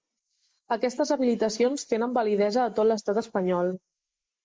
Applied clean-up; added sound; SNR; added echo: neural mask model Resemble Enhance denoiser.